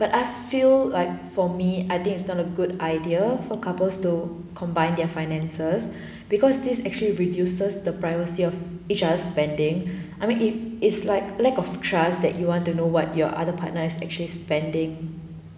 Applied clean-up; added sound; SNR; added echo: none; none; none; none.